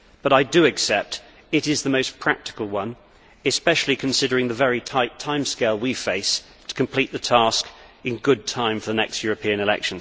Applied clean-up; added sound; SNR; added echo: none; none; none; none.